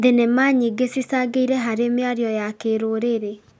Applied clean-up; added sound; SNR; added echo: none; none; none; none.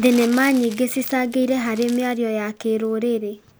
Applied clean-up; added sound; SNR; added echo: none; Crumpling, crinkling; 20 dB; none.